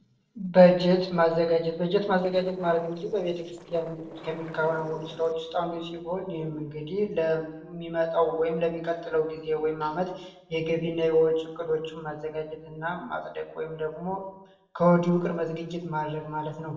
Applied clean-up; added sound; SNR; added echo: neural separator model SepFormer DNS4.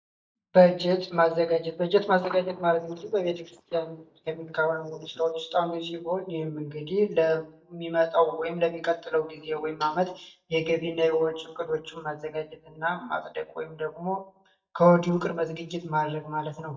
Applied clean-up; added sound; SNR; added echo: neural mask model DeepFilterNet 3.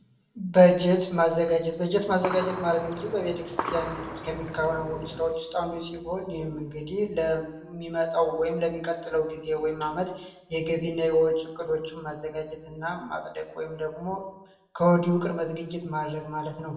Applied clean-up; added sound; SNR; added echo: none; Gunshot, gunfire; 8 dB; reverberation time 0.7 s.